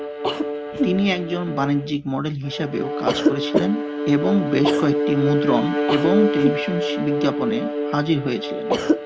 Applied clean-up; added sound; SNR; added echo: none; Cough + Bowed string instrument; 0 dB; none.